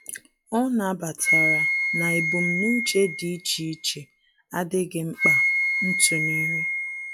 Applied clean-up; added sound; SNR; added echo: classical method log-MMSE.